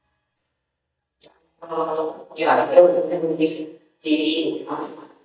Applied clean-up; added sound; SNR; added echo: neural mask model DeepFilterNet 3.